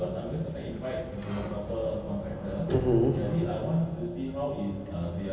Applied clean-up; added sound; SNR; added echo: none; Sliding door; 11 dB; reverberation time 2.5 s.